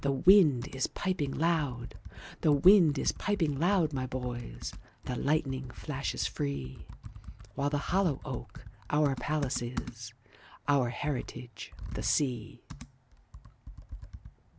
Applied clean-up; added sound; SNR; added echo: none; Computer keyboard; 13 dB; none.